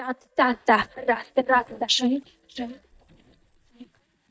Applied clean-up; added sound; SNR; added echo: neural mask model DeepFilterNet 3.